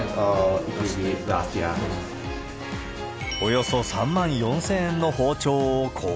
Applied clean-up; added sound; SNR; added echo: none; Idling / Accelerating, revving, vroom / Car; 20 dB; none.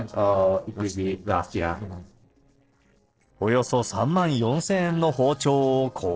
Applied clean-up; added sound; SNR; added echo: neural separator model SepFormer DNS4.